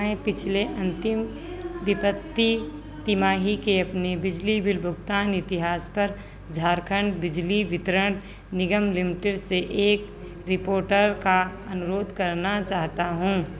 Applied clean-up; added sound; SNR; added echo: none; none; none; none.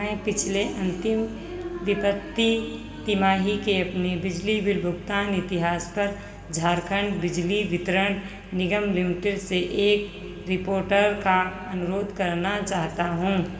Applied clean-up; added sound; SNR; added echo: none; none; none; reverberation time 2.1 s.